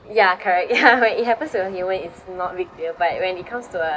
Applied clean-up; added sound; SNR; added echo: none; none; none; none.